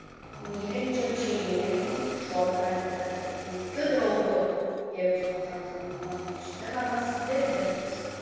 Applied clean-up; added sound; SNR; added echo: none; Engine starting; 11 dB; reverberation time 2.2 s.